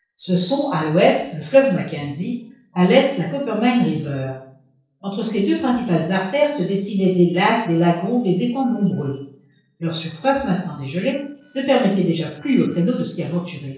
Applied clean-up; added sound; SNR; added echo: neural separator model SepFormer DNS4.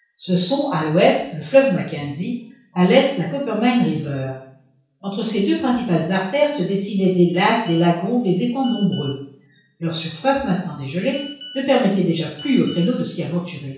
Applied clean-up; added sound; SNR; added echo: none; Telephone; 19 dB; reverberation time 0.7 s.